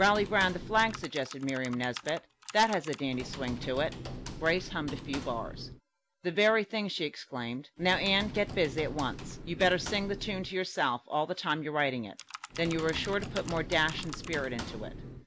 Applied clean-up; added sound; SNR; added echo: none; Computer keyboard + Computer keyboard; 11 dB; none.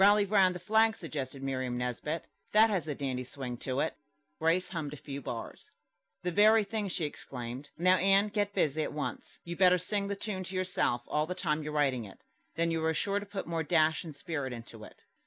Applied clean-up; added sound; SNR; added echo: none; none; none; none.